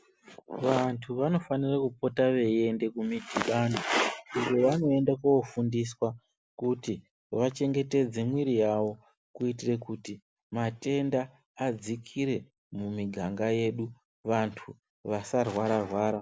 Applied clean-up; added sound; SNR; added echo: none; none; none; none.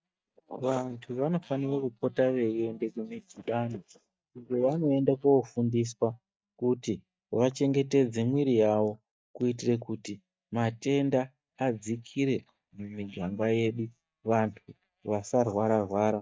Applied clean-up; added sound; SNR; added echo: neural mask model DeepFilterNet 3.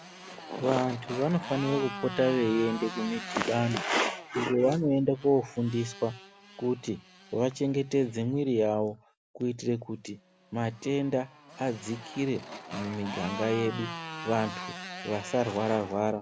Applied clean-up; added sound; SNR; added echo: none; Motorcycle; 13 dB; none.